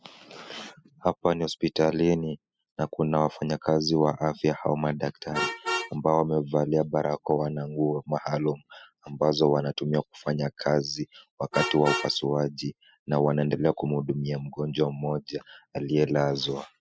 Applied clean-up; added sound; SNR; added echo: classical method spectral subtraction.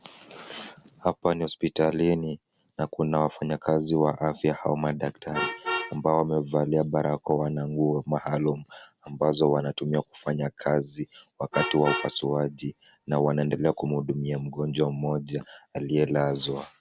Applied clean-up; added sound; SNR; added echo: none; Vehicle horn, car horn, honking; 14 dB; none.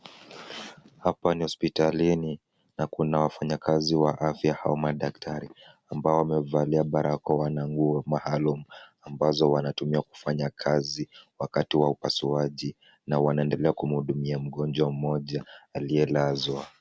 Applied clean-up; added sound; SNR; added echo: none; none; none; none.